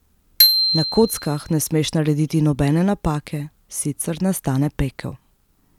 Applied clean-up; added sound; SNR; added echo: none; Bicycle bell; 1 dB; none.